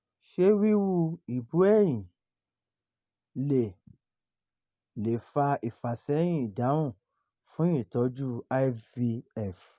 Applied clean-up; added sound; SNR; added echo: none; none; none; none.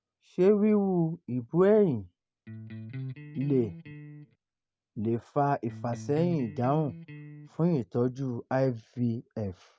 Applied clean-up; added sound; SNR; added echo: none; Electric guitar; 13 dB; none.